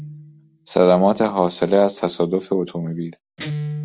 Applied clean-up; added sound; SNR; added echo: none; Guitar; 14 dB; none.